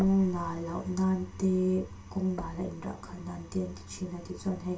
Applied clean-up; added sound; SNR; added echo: none; Knock; 20 dB; reverberation time 0.2 s.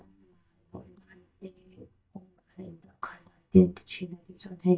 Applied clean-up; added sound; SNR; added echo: neural mask model DeepFilterNet 3.